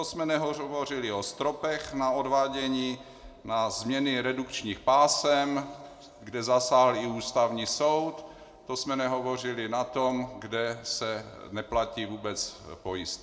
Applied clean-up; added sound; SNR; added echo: none; none; none; reverberation time 1.1 s.